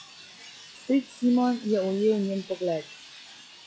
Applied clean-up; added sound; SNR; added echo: classical method log-MMSE.